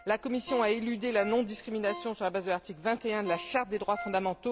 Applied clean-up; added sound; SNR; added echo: none; Ringtone; 15 dB; none.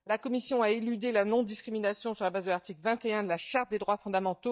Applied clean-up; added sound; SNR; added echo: neural mask model DeepFilterNet 3.